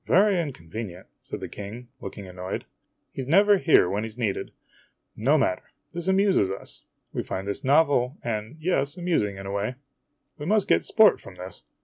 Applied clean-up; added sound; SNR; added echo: none; none; none; none.